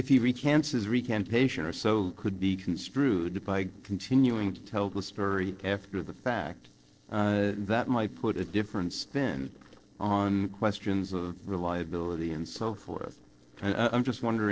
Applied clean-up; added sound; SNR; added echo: neural separator model SepFormer DNS4.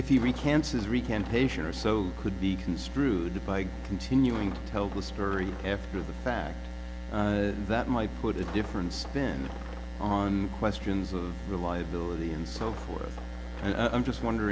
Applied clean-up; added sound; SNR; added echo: none; Coin (dropping); 20 dB; none.